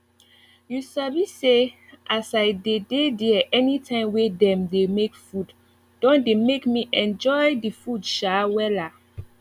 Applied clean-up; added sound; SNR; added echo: none; none; none; none.